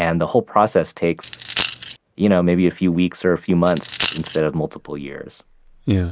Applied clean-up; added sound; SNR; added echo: none; Coin (dropping); 8 dB; none.